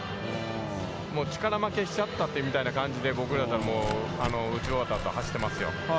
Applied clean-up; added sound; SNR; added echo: none; Tearing; 11 dB; none.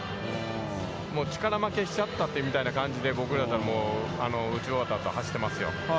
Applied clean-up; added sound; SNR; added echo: none; none; none; none.